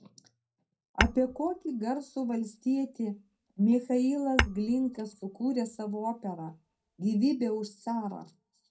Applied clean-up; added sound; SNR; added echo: none; Tap / Hammer / Glass; 6 dB; reverberation time 0.2 s.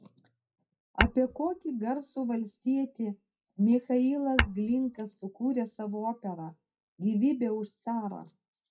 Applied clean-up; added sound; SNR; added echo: classical method WPE with log-MMSE.